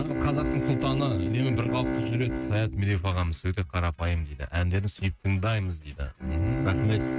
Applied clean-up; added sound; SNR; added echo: neural mask model RNNoise.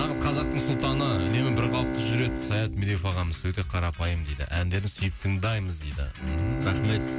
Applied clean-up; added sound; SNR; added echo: none; Bowed string instrument; 5 dB; none.